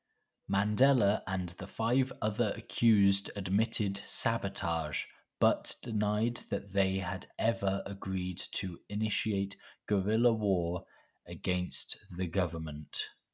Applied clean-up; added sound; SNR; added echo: none; none; none; none.